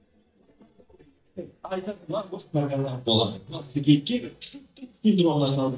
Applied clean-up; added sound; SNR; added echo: neural mask model DeepFilterNet 3.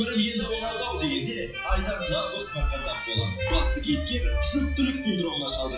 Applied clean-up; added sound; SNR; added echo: classical method WPE with log-MMSE.